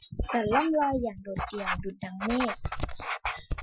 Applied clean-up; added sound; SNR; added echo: classical method Wiener filter.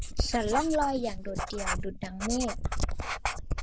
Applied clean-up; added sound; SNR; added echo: neural mask model Resemble Enhance denoiser.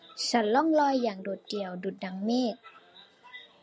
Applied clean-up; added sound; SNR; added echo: none; none; none; none.